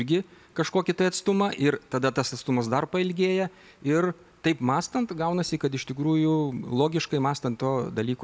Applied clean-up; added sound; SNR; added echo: none; none; none; none.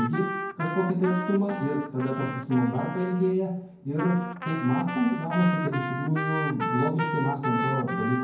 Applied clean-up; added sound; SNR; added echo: none; Trumpet; 6 dB; reverberation time 0.9 s.